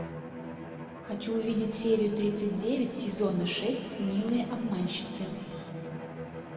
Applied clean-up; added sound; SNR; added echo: none; Bowed string instrument; 9 dB; reverberation time 2.3 s.